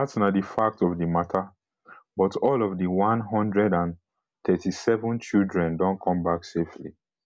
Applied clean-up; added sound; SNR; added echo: none; none; none; none.